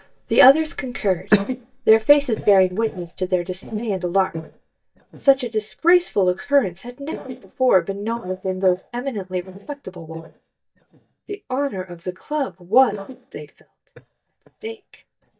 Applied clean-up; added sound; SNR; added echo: neural mask model DeepFilterNet 3.